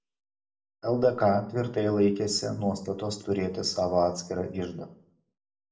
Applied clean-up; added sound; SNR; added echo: none; none; none; reverberation time 0.4 s.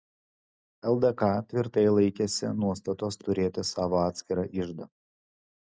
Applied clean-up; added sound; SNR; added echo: none; none; none; none.